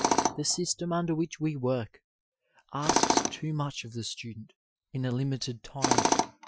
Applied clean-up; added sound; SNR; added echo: classical method Wiener filter.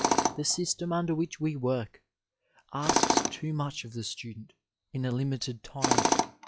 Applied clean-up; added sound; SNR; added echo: classical method log-MMSE.